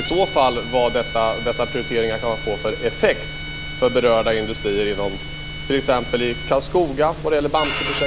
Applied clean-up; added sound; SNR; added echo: none; Bowed string instrument; 11 dB; none.